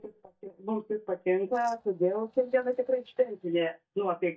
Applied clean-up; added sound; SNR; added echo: neural mask model DeepFilterNet 3.